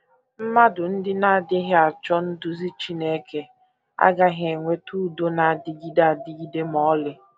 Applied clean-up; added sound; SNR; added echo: none; none; none; none.